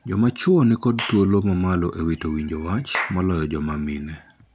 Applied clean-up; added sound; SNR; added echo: none; Clapping / Chirp, tweet; 15 dB; none.